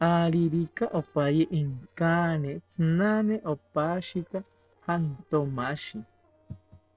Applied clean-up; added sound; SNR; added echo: neural separator model SepFormer DNS4.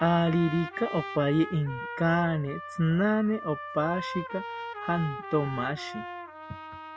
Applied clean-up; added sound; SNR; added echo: none; Trumpet; 11 dB; none.